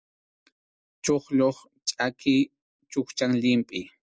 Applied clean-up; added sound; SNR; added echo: none; none; none; none.